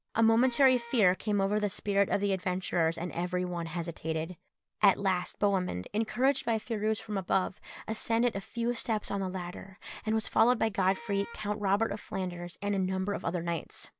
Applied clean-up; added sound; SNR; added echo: none; Wind instrument, woodwind instrument; 19 dB; none.